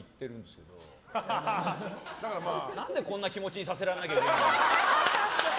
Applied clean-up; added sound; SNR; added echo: none; none; none; none.